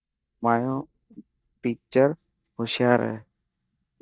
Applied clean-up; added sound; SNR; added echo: neural mask model DeepFilterNet 3.